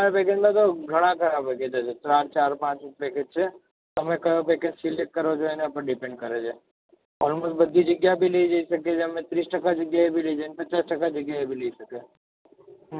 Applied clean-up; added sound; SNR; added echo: none; none; none; none.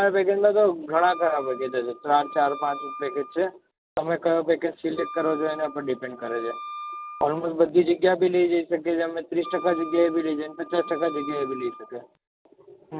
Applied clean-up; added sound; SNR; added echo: none; Wind instrument, woodwind instrument; 14 dB; none.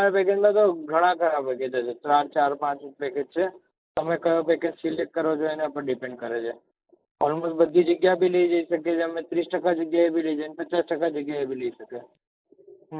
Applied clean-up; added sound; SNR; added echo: neural mask model Resemble Enhance denoiser.